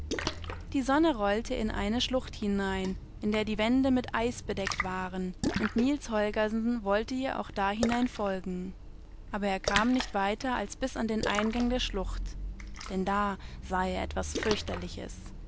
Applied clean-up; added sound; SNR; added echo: none; Splash, splatter; 7 dB; none.